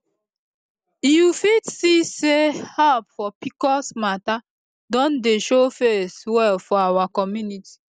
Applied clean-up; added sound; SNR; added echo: none; none; none; none.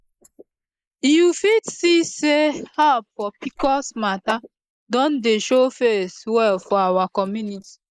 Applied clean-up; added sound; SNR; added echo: neural mask model Resemble Enhance denoiser.